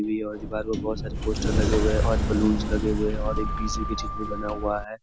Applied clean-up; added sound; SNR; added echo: none; Sliding door; -1 dB; none.